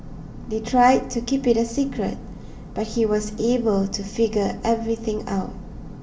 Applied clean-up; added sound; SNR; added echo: none; none; none; reverberation time 0.3 s.